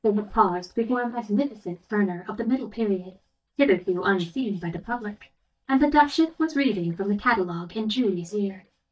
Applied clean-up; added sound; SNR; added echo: neural mask model DeepFilterNet 3.